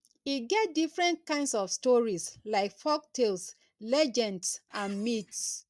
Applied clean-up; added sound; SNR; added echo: neural mask model DeepFilterNet 3.